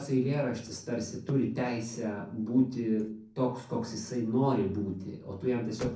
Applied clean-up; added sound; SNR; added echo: neural separator model SepFormer DNS4.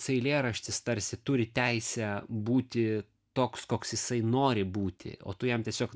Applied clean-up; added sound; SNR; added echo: none; none; none; none.